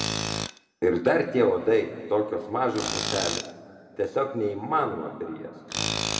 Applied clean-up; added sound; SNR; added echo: none; Tools; 7 dB; reverberation time 1.9 s.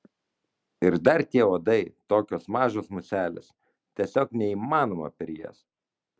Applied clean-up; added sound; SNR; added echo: none; none; none; none.